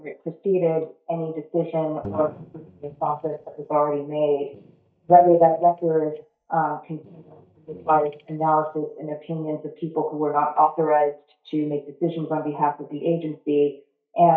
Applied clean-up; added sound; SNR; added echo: neural mask model DeepFilterNet 3.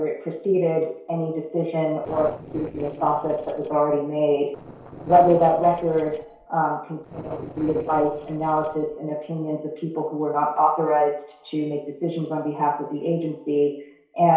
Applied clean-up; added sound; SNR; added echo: neural separator model SepFormer DNS4.